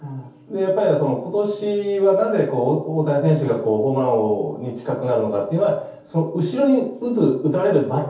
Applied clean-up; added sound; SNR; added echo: none; none; none; reverberation time 0.6 s.